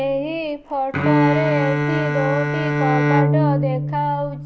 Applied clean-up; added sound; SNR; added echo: none; Bowed string instrument; -3 dB; none.